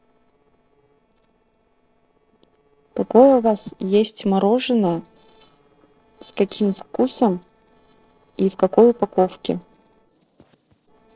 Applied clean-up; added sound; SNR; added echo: neural separator model SepFormer DNS4.